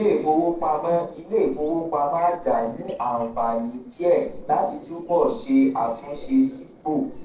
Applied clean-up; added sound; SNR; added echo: neural separator model SepFormer DNS4.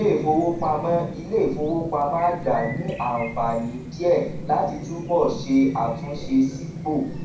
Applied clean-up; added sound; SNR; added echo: none; Chirp, tweet; 9 dB; reverberation time 0.6 s.